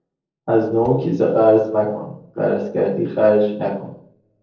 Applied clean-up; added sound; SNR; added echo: neural separator model SepFormer DNS4.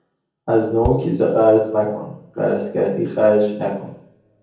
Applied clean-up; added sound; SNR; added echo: none; Bass drum; 13 dB; reverberation time 0.7 s.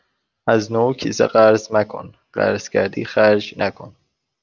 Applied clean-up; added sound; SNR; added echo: none; none; none; none.